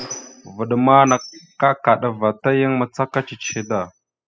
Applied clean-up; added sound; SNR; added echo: classical method spectral subtraction.